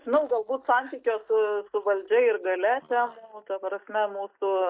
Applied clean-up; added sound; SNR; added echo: neural mask model DeepFilterNet 3.